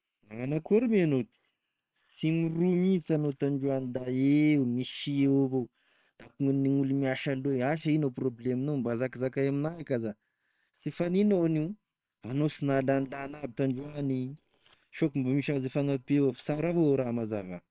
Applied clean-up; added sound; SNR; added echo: neural separator model SepFormer WHAM!.